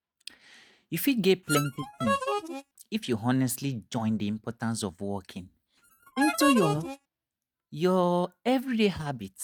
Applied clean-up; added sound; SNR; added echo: neural mask model RNNoise.